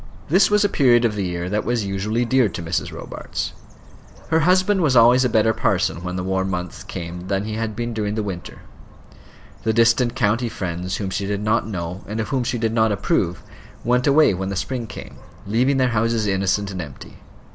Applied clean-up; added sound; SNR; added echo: none; Bird; 16 dB; none.